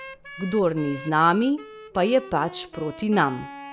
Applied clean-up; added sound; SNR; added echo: none; Wind instrument, woodwind instrument; 16 dB; none.